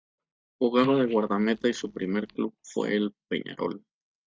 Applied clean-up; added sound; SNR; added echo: neural mask model DeepFilterNet 3.